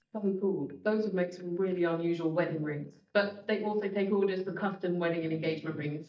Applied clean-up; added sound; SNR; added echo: neural mask model DeepFilterNet 3.